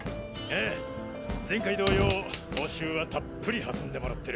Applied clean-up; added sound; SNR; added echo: none; Fire; 4 dB; none.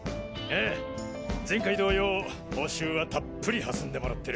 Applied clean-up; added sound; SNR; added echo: none; none; none; none.